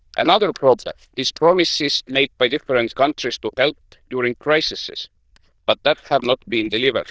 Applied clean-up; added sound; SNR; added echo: neural diffusion model UNIVERSE++.